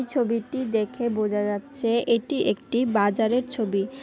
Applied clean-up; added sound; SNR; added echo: none; none; none; none.